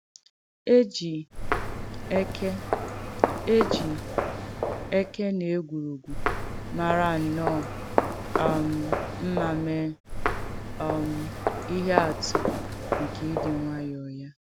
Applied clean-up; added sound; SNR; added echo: none; Walk, footsteps; 0 dB; none.